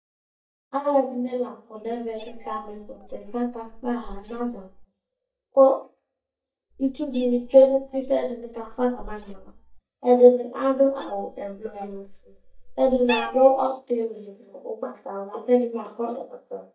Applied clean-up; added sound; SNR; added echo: neural mask model DeepFilterNet 3.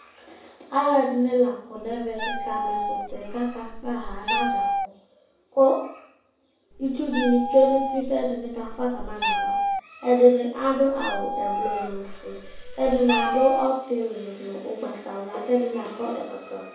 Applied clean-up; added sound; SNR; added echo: none; Meow; 3 dB; reverberation time 0.7 s.